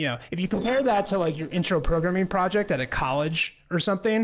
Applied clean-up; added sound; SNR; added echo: neural separator model SepFormer DNS4.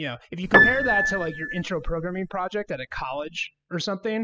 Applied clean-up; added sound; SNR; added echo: classical method spectral subtraction.